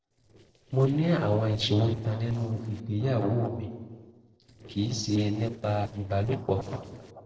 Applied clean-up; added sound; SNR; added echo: neural separator model SepFormer DNS4.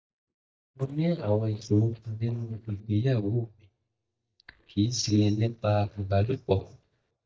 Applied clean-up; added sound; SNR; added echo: neural mask model DeepFilterNet 3.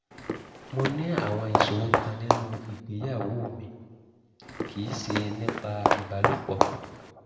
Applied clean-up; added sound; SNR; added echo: none; Walk, footsteps; -3 dB; reverberation time 1.5 s.